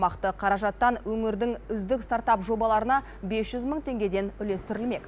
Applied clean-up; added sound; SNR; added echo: none; none; none; none.